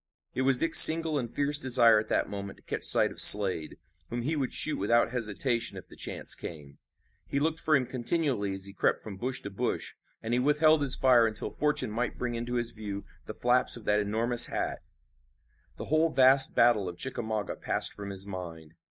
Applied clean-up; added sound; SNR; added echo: neural mask model DeepFilterNet 3.